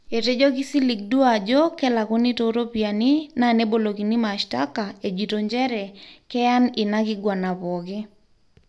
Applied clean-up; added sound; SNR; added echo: none; none; none; none.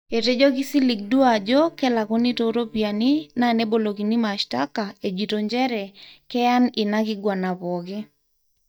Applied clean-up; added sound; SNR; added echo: neural mask model DeepFilterNet 3.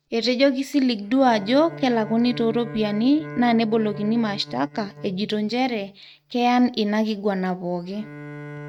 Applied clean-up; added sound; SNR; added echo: neural mask model RNNoise.